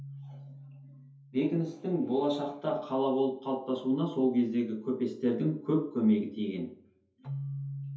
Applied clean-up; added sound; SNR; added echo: none; Keyboard (musical); 15 dB; reverberation time 0.5 s.